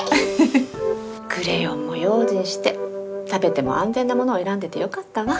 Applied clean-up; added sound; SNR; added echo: none; none; none; none.